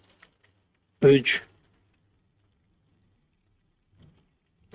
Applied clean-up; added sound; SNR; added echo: neural mask model RNNoise.